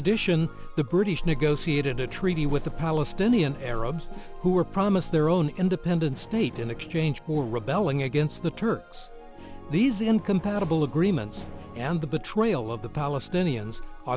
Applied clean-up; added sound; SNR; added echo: none; none; none; none.